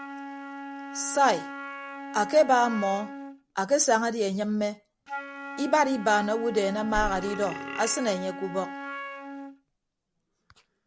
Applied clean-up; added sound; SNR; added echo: none; Wind instrument, woodwind instrument + Burping, eructation; 11 dB; none.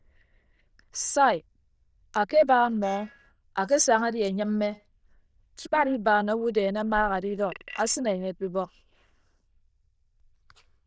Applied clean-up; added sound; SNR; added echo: neural diffusion model UNIVERSE++.